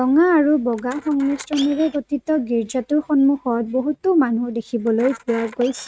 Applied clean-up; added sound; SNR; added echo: neural mask model RNNoise.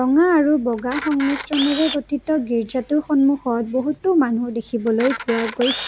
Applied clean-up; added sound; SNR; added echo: none; Camera; 12 dB; none.